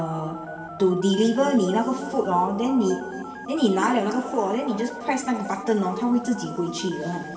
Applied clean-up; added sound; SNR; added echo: none; Telephone; 15 dB; reverberation time 2.7 s.